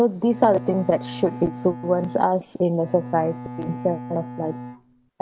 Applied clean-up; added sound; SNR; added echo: none; Bowed string instrument; 12 dB; none.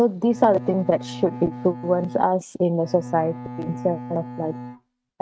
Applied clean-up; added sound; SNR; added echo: neural mask model RNNoise.